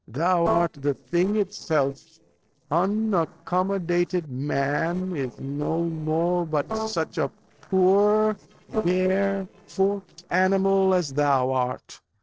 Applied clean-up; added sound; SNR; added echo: neural separator model SepFormer DNS4.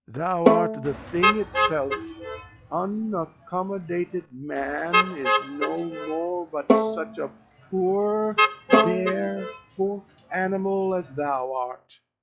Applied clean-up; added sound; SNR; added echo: classical method log-MMSE.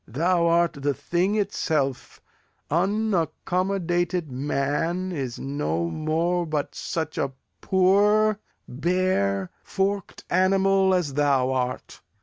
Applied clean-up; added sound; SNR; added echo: none; none; none; none.